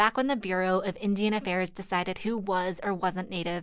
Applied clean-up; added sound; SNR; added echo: none; none; none; none.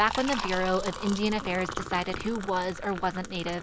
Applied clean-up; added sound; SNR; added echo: none; Liquid; 8 dB; none.